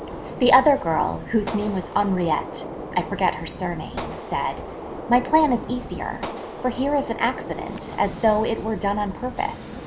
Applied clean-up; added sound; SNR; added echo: none; Gunshot, gunfire; 11 dB; none.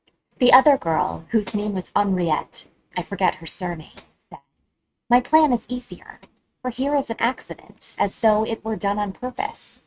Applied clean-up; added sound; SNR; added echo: neural mask model RNNoise.